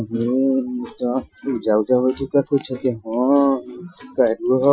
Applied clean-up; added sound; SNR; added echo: classical method Wiener filter.